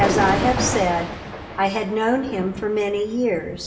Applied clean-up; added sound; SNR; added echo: none; Thunder; 5 dB; reverberation time 0.7 s.